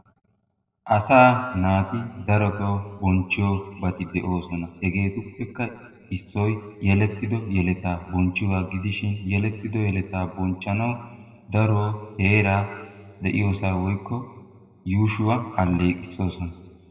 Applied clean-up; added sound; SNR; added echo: none; none; none; reverberation time 1.4 s.